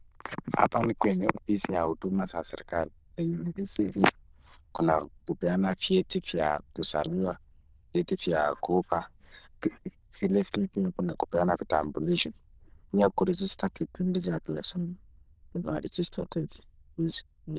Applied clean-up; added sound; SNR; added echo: neural diffusion model UNIVERSE++.